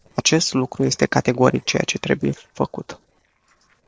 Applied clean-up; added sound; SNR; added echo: neural separator model SepFormer DNS4.